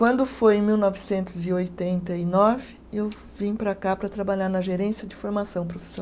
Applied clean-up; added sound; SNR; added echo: none; Bicycle bell; 19 dB; none.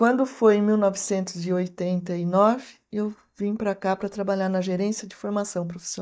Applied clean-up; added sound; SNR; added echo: neural mask model DeepFilterNet 3.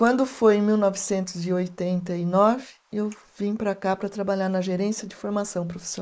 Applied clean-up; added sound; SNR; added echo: neural mask model Resemble Enhance denoiser.